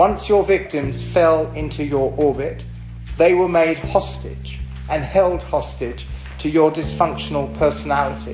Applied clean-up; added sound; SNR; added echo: none; none; none; none.